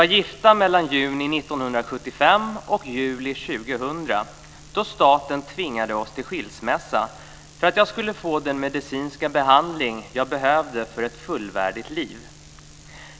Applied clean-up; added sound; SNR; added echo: none; none; none; none.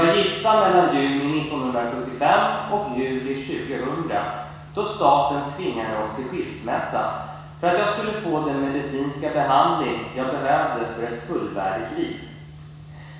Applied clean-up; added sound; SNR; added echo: none; none; none; reverberation time 1.1 s.